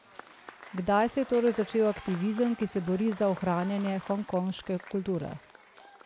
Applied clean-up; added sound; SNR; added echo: none; Applause / Crowd / Cheering; 17 dB; none.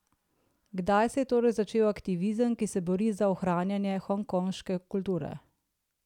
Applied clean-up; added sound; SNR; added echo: none; none; none; none.